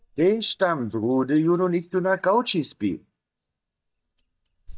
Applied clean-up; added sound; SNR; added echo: neural mask model DeepFilterNet 3.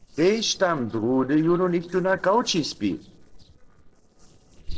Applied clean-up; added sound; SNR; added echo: neural separator model SepFormer DNS4.